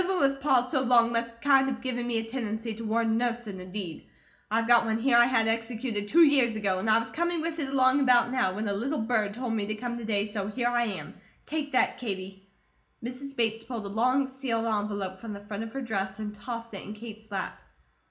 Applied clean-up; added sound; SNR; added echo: none; none; none; reverberation time 0.4 s.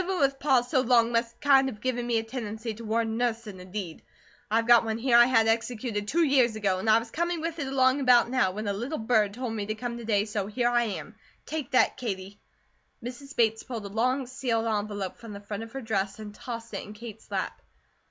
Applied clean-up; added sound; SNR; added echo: none; none; none; none.